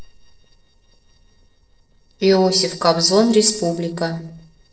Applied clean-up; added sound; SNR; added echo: neural separator model SepFormer DNS4.